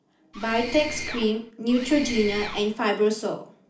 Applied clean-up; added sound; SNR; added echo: none; Mechanisms; 9 dB; reverberation time 0.4 s.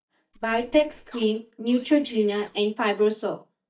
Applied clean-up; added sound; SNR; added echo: neural mask model DeepFilterNet 3.